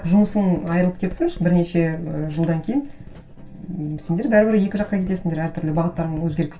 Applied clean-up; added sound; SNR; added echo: none; Writing; 16 dB; reverberation time 0.2 s.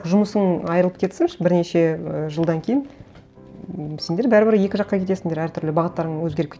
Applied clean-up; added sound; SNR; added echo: none; none; none; none.